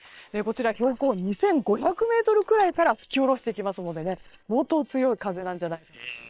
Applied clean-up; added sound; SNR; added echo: neural separator model SepFormer WHAM!.